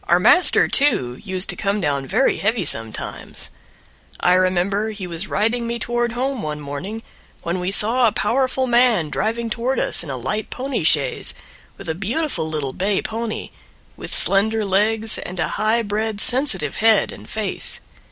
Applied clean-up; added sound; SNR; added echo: none; none; none; none.